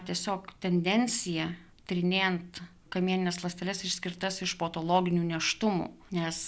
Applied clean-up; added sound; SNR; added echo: none; none; none; none.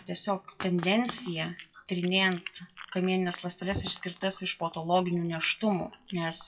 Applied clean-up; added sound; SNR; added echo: classical method WPE with log-MMSE.